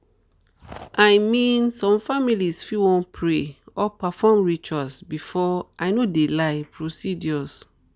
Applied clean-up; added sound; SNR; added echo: none; none; none; none.